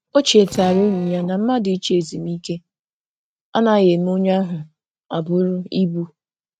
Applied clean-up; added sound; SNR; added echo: neural mask model RNNoise.